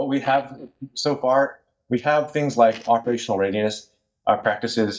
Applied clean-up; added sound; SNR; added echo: neural mask model DeepFilterNet 3.